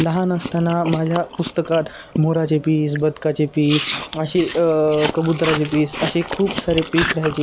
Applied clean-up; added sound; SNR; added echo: none; Chewing, mastication; 8 dB; none.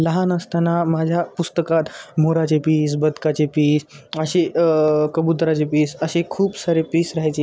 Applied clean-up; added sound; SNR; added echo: none; none; none; none.